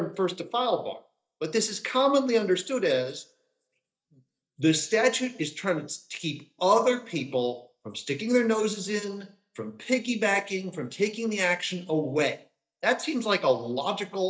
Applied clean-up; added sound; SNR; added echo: neural mask model DeepFilterNet 3.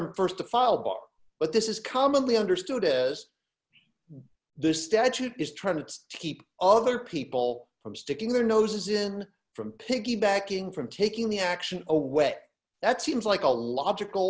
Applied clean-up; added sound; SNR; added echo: none; none; none; none.